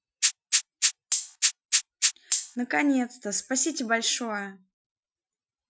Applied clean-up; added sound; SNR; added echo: classical method Wiener filter.